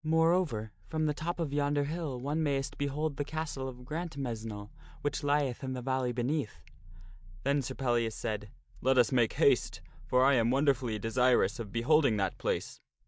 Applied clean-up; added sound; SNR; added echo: neural mask model DeepFilterNet 3.